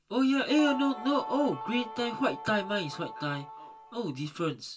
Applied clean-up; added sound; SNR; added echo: none; Guitar; 11 dB; reverberation time 0.1 s.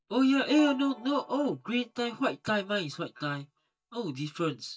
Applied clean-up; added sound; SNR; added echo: neural mask model DeepFilterNet 3.